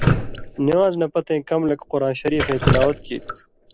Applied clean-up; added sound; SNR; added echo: none; Drip; 3 dB; none.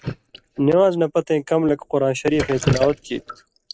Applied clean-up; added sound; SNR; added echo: neural mask model RNNoise.